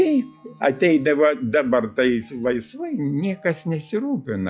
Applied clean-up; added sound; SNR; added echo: classical method log-MMSE.